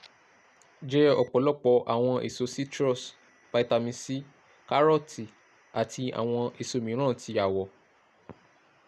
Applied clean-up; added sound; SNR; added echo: none; none; none; none.